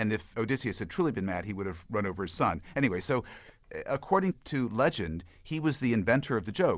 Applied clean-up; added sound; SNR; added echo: none; none; none; none.